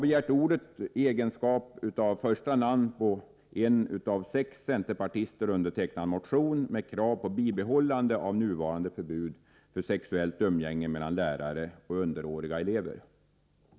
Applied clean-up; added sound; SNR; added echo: none; none; none; none.